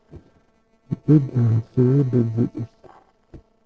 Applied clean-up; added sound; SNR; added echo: neural separator model SepFormer DNS4.